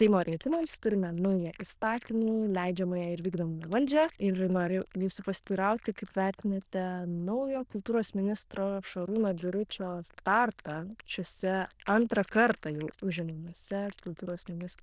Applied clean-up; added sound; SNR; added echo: neural diffusion model UNIVERSE++.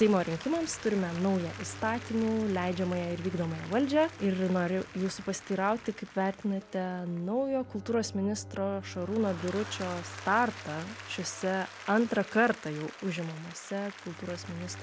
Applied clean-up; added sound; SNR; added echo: none; Bowed string instrument + Applause / Crowd; 14 dB; none.